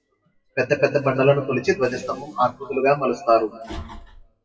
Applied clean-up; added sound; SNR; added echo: classical method WPE with log-MMSE.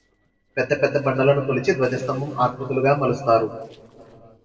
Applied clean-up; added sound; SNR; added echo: neural separator model SepFormer DNS4.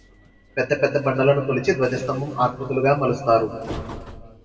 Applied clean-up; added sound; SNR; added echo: none; Train; 18 dB; reverberation time 1.9 s.